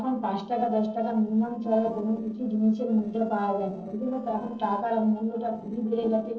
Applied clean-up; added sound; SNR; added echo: neural separator model SepFormer DNS4.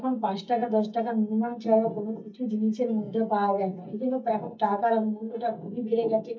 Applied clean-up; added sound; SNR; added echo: neural mask model DeepFilterNet 3.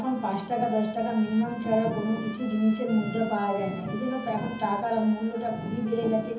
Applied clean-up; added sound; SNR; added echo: none; Trumpet; 17 dB; reverberation time 0.7 s.